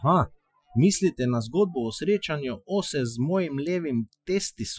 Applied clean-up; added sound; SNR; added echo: classical method Wiener filter.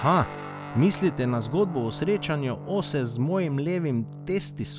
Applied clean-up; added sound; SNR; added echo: none; Guitar; 12 dB; none.